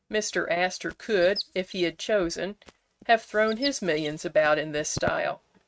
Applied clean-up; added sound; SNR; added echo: neural mask model RNNoise.